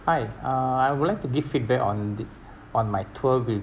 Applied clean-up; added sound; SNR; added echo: none; none; none; none.